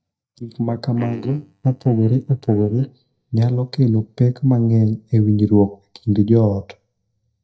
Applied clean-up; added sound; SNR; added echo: neural mask model DeepFilterNet 3.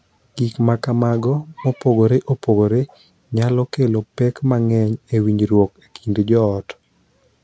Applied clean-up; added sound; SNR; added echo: none; none; none; none.